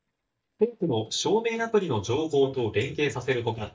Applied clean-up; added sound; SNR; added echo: neural mask model DeepFilterNet 3.